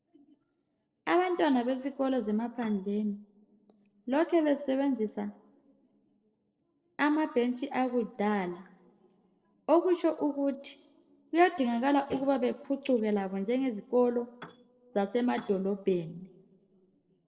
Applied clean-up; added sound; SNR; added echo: neural separator model SepFormer DNS4.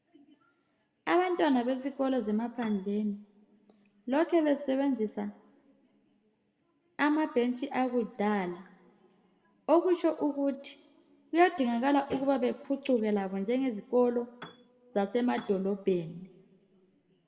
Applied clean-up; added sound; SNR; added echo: none; Piano; 18 dB; reverberation time 0.9 s.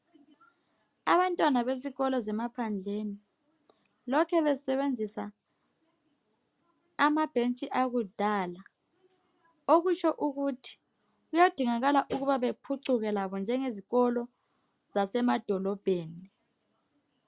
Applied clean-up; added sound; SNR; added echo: none; none; none; none.